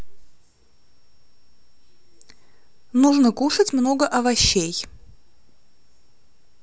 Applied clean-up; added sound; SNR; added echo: none; none; none; none.